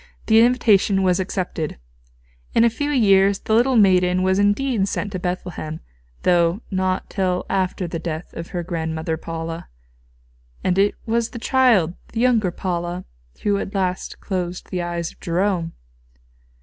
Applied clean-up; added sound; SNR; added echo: none; none; none; none.